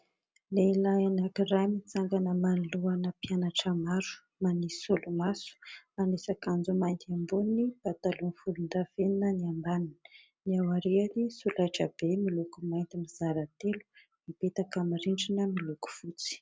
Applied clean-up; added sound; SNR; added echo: none; none; none; none.